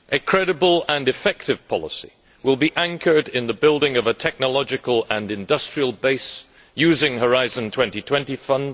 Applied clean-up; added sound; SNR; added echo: none; none; none; none.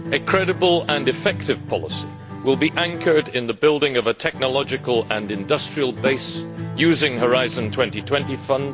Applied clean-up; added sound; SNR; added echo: none; Snare drum + Acoustic guitar; 10 dB; none.